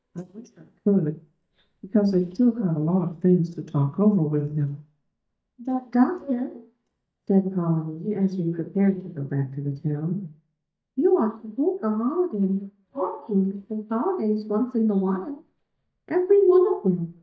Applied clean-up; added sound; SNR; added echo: neural mask model DeepFilterNet 3.